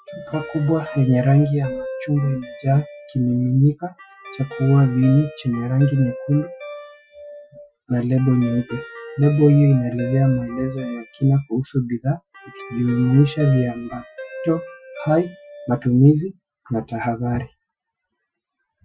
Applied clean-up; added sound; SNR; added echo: classical method Wiener filter.